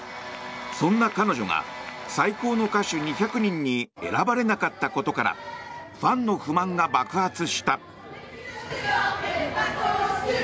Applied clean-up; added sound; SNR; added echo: none; none; none; none.